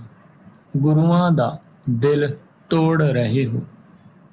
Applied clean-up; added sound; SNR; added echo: none; none; none; none.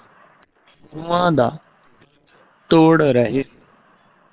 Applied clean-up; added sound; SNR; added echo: neural separator model SepFormer WHAM!.